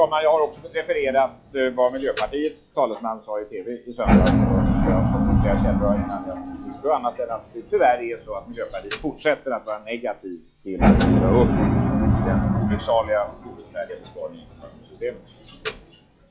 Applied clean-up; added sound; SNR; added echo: classical method log-MMSE.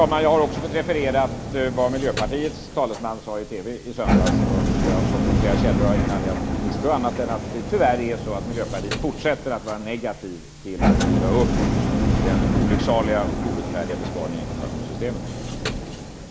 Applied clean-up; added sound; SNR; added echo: none; Engine; -2 dB; none.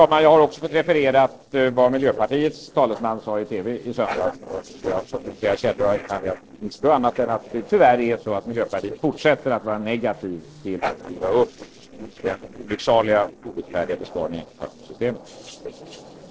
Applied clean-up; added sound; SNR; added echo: neural separator model SepFormer DNS4.